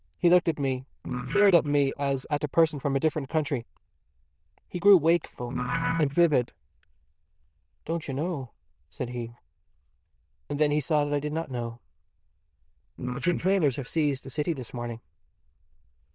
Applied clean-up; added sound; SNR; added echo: neural diffusion model UNIVERSE++.